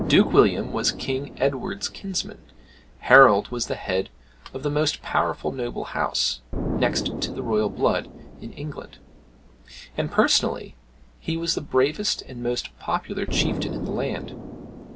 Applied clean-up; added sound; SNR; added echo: none; Explosion; 10 dB; none.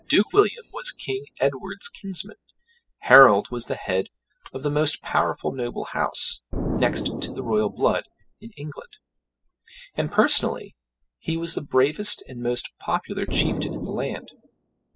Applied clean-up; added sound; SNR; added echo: classical method spectral subtraction.